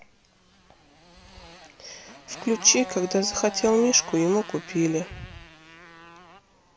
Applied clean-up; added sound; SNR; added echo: none; Motorcycle; 16 dB; none.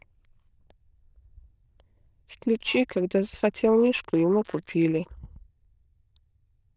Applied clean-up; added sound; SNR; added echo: neural diffusion model UNIVERSE++.